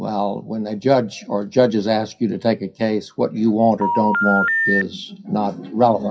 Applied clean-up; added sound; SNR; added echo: classical method WPE with log-MMSE.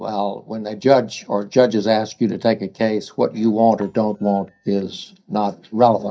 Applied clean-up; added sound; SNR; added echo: neural mask model DeepFilterNet 3.